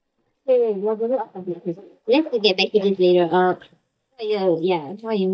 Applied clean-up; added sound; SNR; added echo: neural mask model DeepFilterNet 3.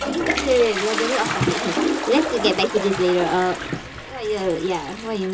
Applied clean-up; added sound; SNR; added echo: none; Toilet flush; 4 dB; reverberation time 0.2 s.